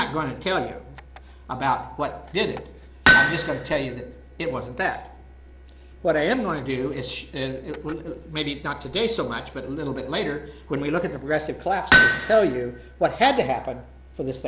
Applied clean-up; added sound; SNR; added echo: none; Hammer; -5 dB; none.